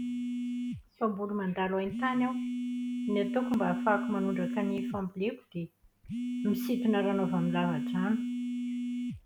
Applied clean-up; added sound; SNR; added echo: none; Telephone; 2 dB; none.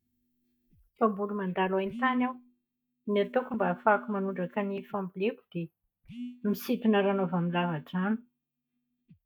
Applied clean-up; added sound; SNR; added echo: neural mask model DeepFilterNet 3.